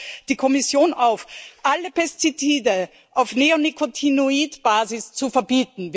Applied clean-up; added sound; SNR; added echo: none; none; none; none.